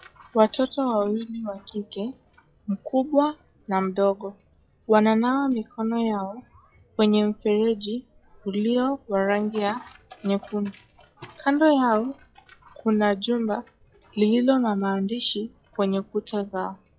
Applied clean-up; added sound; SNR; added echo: classical method log-MMSE.